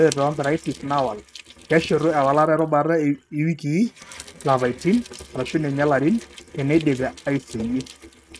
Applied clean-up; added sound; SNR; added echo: neural mask model RNNoise.